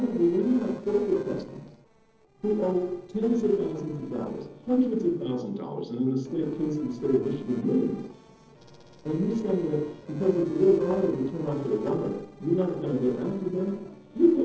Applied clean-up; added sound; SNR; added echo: neural separator model SepFormer DNS4.